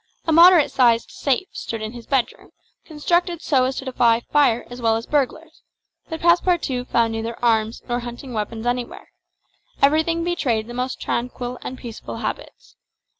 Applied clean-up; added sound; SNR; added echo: none; none; none; none.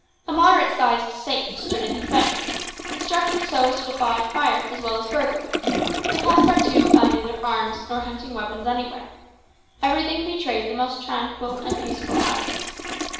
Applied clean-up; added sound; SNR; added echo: none; Toilet flush; 2 dB; reverberation time 0.9 s.